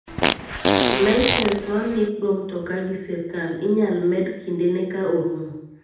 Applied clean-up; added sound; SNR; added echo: none; Fart; 0 dB; reverberation time 0.8 s.